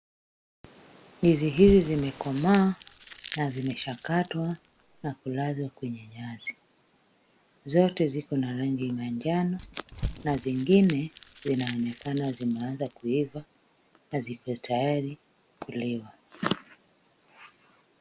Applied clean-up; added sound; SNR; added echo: none; Crumpling, crinkling / Crushing; 13 dB; none.